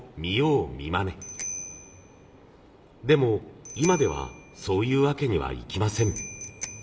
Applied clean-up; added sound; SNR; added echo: none; Bicycle bell; 15 dB; reverberation time 1.7 s.